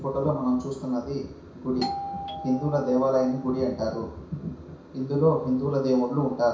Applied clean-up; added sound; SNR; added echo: none; Doorbell; 11 dB; reverberation time 0.6 s.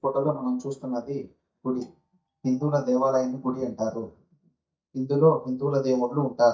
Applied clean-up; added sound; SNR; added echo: neural mask model DeepFilterNet 3.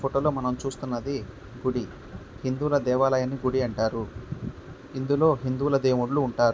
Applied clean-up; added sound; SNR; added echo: none; none; none; none.